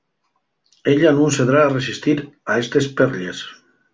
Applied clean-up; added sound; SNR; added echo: none; none; none; none.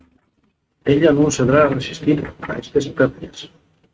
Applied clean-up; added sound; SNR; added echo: neural mask model RNNoise.